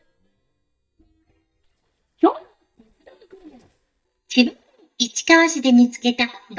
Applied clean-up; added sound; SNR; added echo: neural mask model DeepFilterNet 3.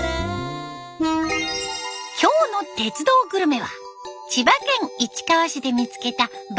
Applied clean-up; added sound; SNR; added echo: none; none; none; none.